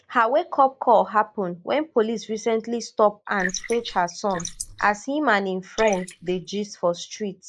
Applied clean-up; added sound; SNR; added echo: neural mask model Resemble Enhance denoiser.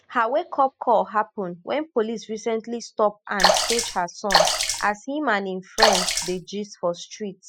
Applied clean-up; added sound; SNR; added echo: classical method spectral subtraction.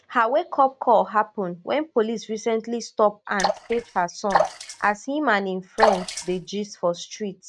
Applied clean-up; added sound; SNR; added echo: neural mask model RNNoise.